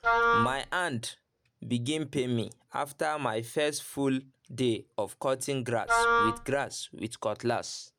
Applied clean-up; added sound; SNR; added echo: none; Wind instrument, woodwind instrument; -5 dB; none.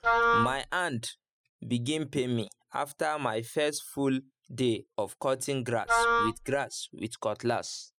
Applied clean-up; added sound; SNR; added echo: classical method spectral subtraction.